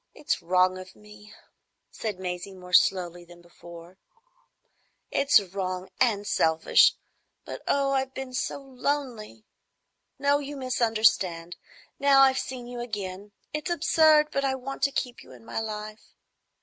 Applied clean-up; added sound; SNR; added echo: none; none; none; none.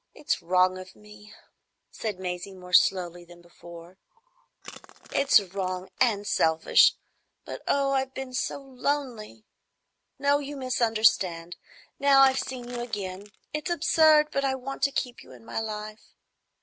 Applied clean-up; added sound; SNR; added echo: none; Crushing; 18 dB; none.